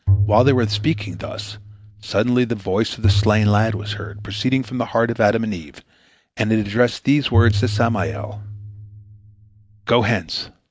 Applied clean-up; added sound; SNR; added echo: none; Bowed string instrument; 2 dB; none.